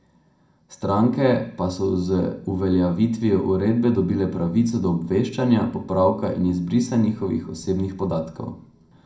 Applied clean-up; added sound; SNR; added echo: none; none; none; reverberation time 0.4 s.